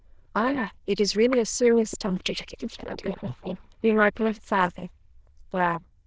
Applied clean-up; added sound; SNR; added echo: neural diffusion model UNIVERSE++.